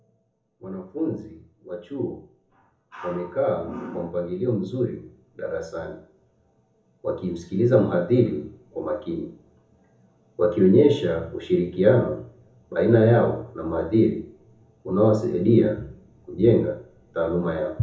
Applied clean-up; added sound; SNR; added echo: none; none; none; reverberation time 0.6 s.